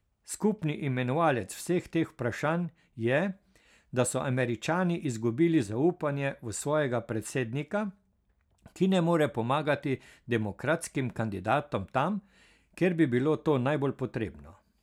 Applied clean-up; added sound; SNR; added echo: none; none; none; none.